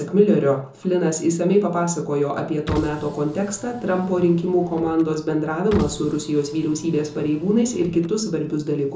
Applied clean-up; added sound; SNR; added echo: none; Car; 15 dB; reverberation time 0.6 s.